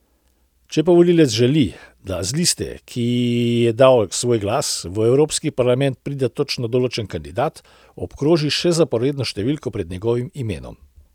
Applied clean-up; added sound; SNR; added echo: none; none; none; none.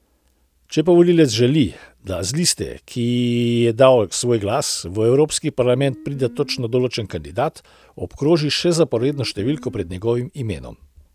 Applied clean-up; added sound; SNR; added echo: none; Guitar; 19 dB; none.